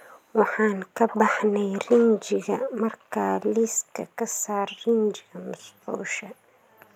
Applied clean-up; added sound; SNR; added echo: none; none; none; none.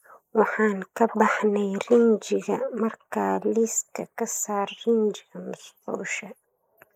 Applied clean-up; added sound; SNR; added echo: neural mask model Resemble Enhance denoiser.